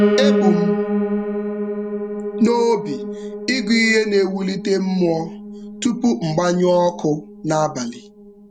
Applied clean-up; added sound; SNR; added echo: none; Piano; 3 dB; none.